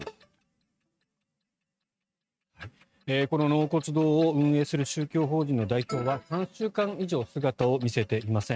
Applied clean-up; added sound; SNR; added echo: neural mask model RNNoise.